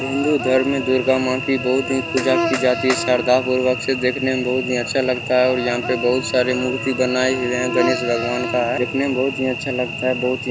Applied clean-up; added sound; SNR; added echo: none; Cricket / Buzz; 6 dB; none.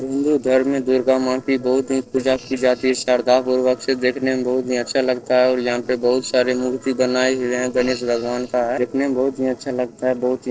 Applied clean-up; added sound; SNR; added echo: neural separator model SepFormer DNS4.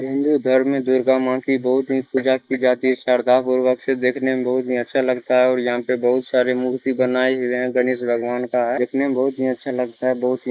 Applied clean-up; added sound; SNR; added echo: neural mask model Resemble Enhance denoiser.